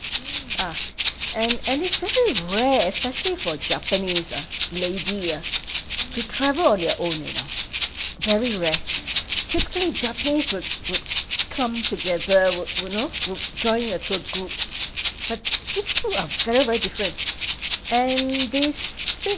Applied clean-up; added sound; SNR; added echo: none; Rattle (instrument); -2 dB; none.